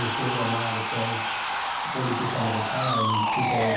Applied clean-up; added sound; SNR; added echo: none; Sawing; -4 dB; reverberation time 0.8 s.